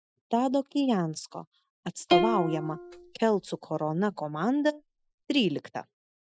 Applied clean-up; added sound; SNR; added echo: classical method Wiener filter.